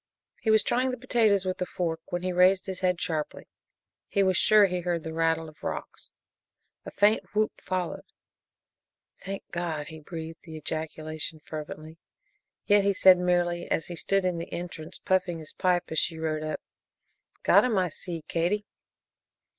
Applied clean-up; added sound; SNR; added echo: none; none; none; none.